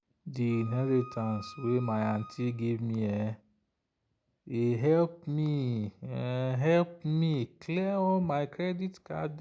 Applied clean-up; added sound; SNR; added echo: none; Wind instrument, woodwind instrument; 18 dB; none.